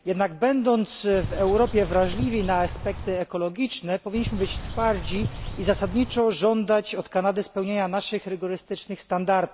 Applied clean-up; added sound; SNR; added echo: none; Bird; 7 dB; none.